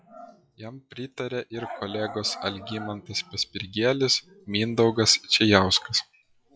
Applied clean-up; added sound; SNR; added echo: classical method log-MMSE.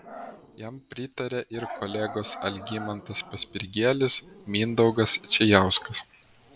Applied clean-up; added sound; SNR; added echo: none; Growling; 18 dB; none.